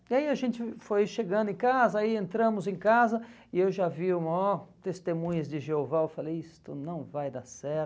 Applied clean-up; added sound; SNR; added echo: none; none; none; none.